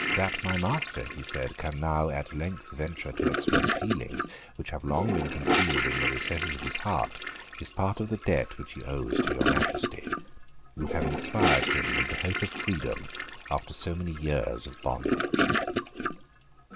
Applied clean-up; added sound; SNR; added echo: none; Toilet flush / Gurgling; 0 dB; none.